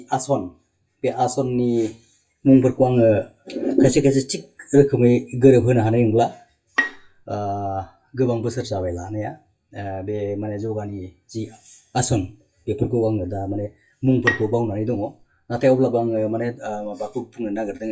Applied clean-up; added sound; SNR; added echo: classical method WPE with log-MMSE.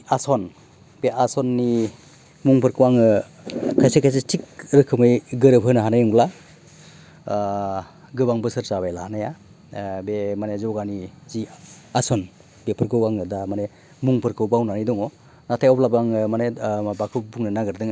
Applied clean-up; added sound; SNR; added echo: none; none; none; none.